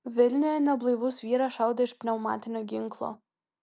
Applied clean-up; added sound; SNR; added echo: none; none; none; none.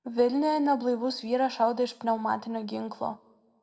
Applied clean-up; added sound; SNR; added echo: none; none; none; reverberation time 0.3 s.